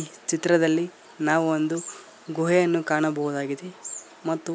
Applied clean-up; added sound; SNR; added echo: none; none; none; none.